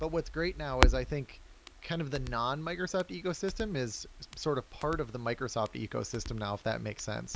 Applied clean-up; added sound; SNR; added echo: none; Crackle; 2 dB; none.